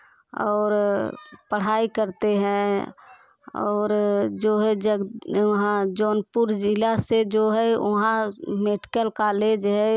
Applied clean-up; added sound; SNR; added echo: none; none; none; none.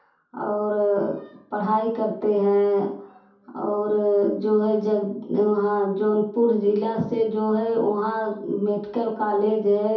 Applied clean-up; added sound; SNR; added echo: none; none; none; reverberation time 0.6 s.